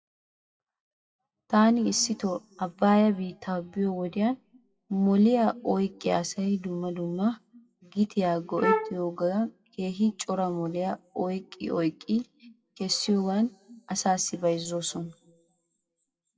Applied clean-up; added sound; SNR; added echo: classical method WPE with log-MMSE.